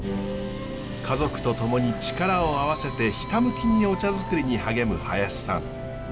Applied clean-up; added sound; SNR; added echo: none; Engine; 10 dB; none.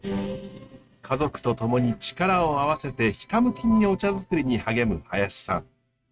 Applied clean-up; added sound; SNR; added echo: neural mask model RNNoise.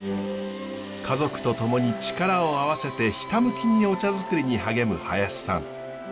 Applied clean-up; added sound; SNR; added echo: none; none; none; none.